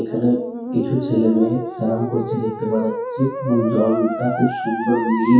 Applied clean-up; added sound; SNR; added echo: classical method WPE with log-MMSE.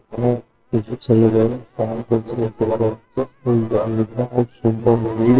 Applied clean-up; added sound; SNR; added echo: neural separator model SepFormer WHAMR!.